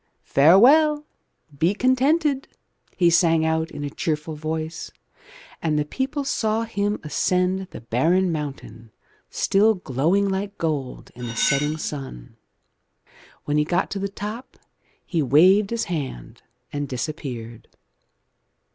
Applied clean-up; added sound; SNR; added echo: none; Cutlery, silverware; 6 dB; none.